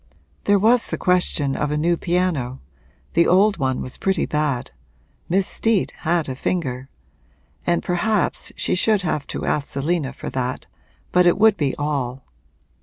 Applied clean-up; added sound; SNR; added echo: none; none; none; none.